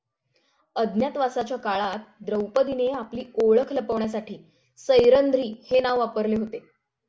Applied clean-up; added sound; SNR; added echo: none; none; none; none.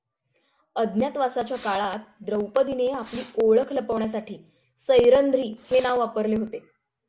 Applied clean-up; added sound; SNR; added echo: none; Fireworks; 20 dB; none.